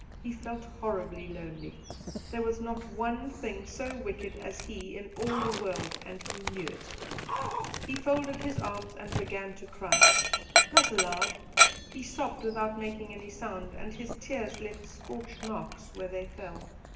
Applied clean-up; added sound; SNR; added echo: none; Dog; -4 dB; reverberation time 0.9 s.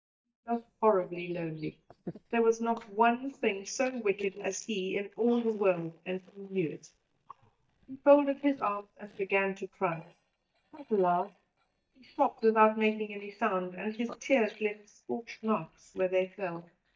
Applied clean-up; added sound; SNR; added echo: neural mask model DeepFilterNet 3.